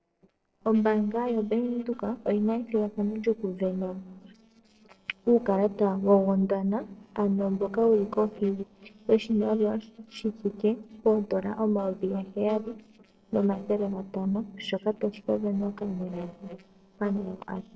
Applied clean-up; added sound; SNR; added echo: neural separator model SepFormer DNS4.